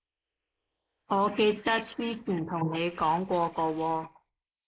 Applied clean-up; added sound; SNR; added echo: neural mask model Resemble Enhance denoiser.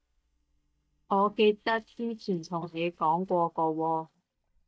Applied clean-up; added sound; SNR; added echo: neural mask model DeepFilterNet 3.